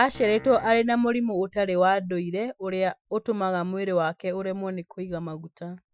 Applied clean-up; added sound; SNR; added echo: classical method Wiener filter.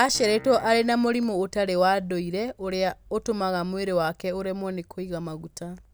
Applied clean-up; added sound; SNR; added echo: none; Piano; 18 dB; none.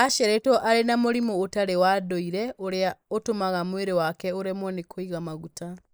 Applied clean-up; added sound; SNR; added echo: neural mask model Resemble Enhance denoiser.